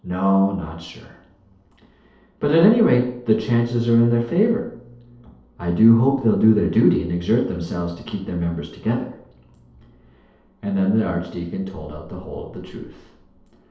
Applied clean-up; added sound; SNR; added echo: none; none; none; reverberation time 2.2 s.